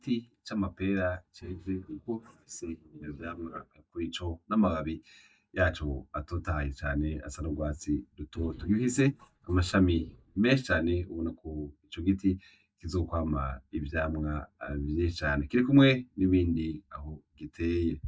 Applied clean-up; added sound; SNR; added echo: neural mask model DeepFilterNet 3.